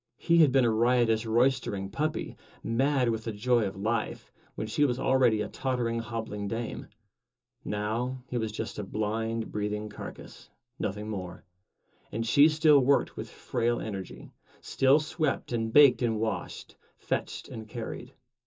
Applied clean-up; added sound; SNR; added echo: none; none; none; reverberation time 0.2 s.